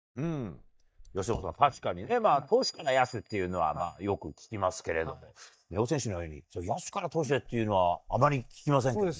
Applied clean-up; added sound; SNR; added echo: neural mask model DeepFilterNet 3.